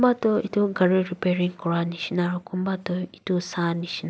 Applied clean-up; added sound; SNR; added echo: none; none; none; none.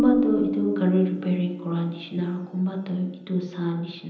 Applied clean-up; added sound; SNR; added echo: none; Marimba, xylophone; 4 dB; reverberation time 0.9 s.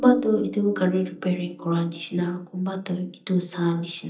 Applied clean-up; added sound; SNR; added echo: neural mask model DeepFilterNet 3.